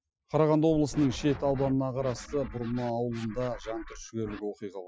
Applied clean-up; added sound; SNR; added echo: classical method Wiener filter.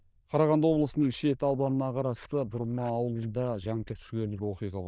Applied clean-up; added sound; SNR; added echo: neural diffusion model UNIVERSE++.